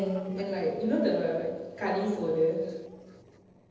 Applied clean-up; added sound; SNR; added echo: neural separator model SepFormer DNS4.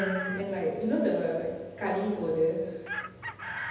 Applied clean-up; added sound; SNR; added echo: none; Chicken, rooster; 10 dB; reverberation time 1.1 s.